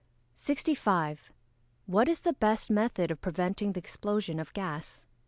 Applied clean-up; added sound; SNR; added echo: none; none; none; none.